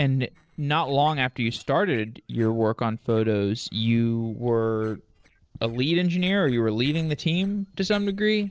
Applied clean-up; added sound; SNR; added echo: neural separator model SepFormer DNS4.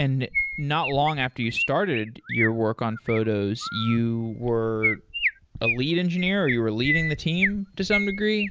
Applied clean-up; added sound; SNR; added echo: none; Chirp, tweet; 5 dB; none.